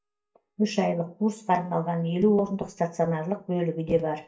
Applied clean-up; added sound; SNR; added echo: neural mask model DeepFilterNet 3.